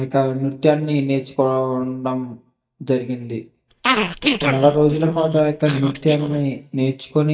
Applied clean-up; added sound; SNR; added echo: neural mask model DeepFilterNet 3.